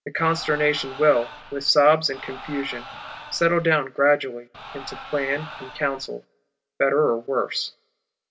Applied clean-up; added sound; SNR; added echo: none; Crowd; 15 dB; none.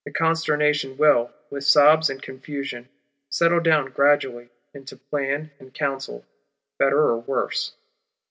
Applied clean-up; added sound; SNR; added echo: none; none; none; none.